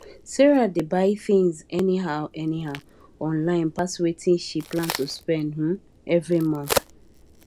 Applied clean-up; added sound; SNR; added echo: none; Crack; 13 dB; none.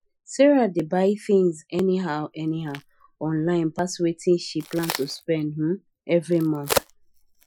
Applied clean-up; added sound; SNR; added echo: classical method Wiener filter.